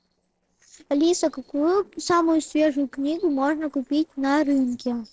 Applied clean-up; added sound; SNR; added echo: neural separator model SepFormer DNS4.